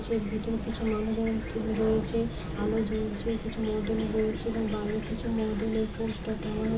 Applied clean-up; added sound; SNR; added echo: none; Chirp, tweet / Fowl; 5 dB; reverberation time 0.2 s.